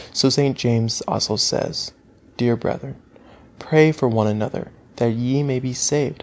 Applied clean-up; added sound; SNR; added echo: none; none; none; none.